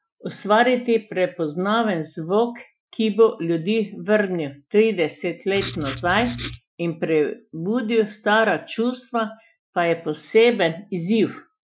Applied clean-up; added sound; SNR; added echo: classical method Wiener filter.